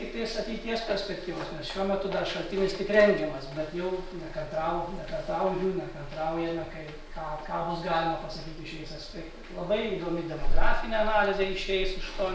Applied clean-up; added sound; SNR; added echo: none; none; none; none.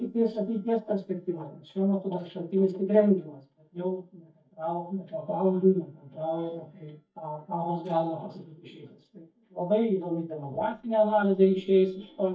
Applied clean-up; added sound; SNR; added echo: neural mask model DeepFilterNet 3.